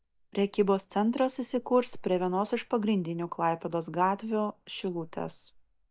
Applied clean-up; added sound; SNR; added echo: neural mask model DeepFilterNet 3.